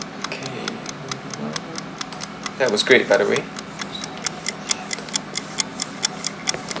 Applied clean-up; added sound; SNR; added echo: none; Clock; 4 dB; none.